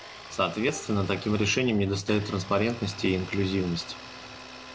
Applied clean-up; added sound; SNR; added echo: none; Domestic sounds, home sounds; 15 dB; none.